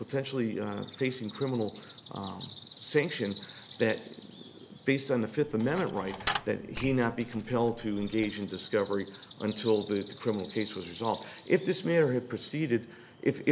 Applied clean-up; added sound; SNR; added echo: none; Coin (dropping) + Bird; 15 dB; none.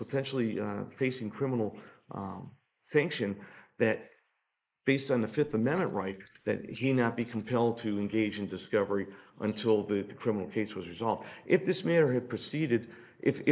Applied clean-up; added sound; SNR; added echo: neural mask model Resemble Enhance denoiser.